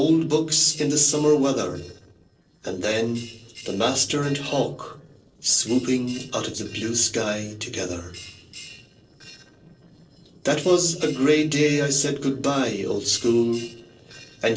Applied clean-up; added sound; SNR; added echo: neural separator model SepFormer DNS4.